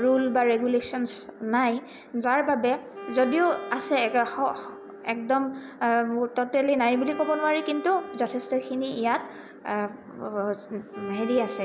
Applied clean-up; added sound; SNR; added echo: none; Wind instrument, woodwind instrument; 15 dB; none.